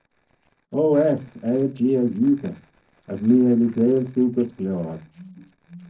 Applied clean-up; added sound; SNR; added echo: neural separator model SepFormer DNS4.